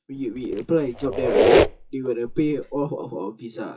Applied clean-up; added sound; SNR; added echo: classical method WPE with log-MMSE.